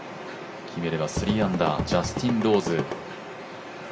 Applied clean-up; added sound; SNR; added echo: none; Drum / Drum kit; 4 dB; reverberation time 0.8 s.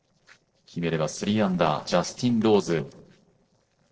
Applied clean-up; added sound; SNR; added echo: neural separator model SepFormer DNS4.